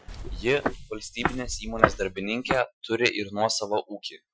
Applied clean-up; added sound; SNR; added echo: classical method Wiener filter.